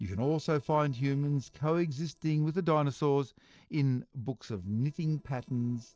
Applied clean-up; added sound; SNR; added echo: neural separator model SepFormer DNS4.